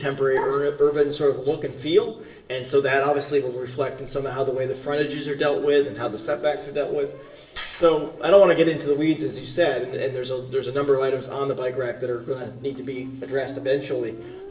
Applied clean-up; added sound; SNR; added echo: neural separator model SepFormer DNS4.